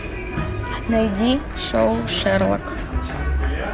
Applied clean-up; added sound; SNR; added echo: none; none; none; none.